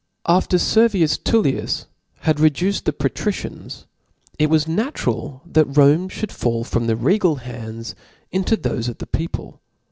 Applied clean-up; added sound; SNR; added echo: none; none; none; none.